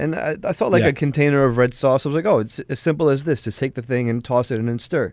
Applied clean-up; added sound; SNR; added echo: none; none; none; none.